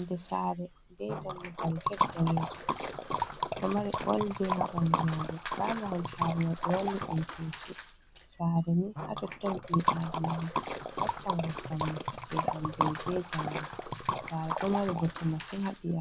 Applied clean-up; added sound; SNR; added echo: none; Liquid; 6 dB; none.